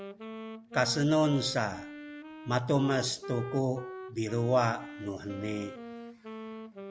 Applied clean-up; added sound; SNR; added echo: none; Wind instrument, woodwind instrument; 12 dB; none.